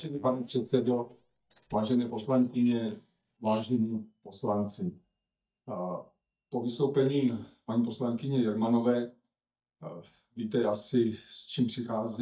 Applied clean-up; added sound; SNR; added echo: neural mask model DeepFilterNet 3.